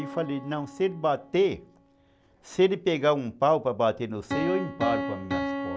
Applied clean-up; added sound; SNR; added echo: none; Piano; 8 dB; none.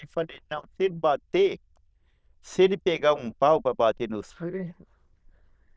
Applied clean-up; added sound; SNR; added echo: neural diffusion model UNIVERSE++.